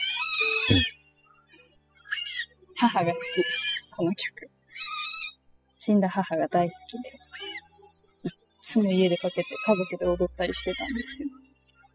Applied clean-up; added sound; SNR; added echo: classical method spectral subtraction.